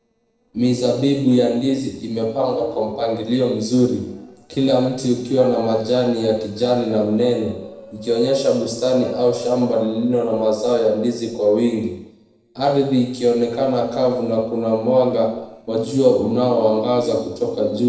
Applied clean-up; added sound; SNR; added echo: neural separator model SepFormer DNS4.